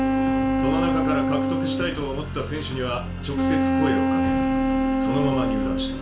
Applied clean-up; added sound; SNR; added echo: none; Wind instrument, woodwind instrument; -4 dB; reverberation time 0.4 s.